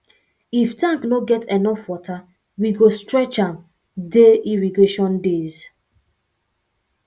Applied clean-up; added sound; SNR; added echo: none; none; none; none.